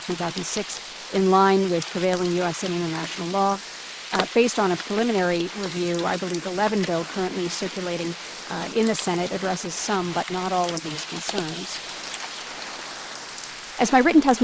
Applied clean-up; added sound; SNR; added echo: neural mask model Resemble Enhance denoiser.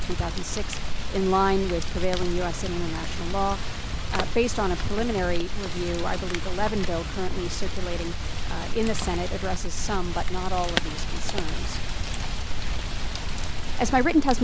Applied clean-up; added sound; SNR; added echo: none; Rain; -3 dB; none.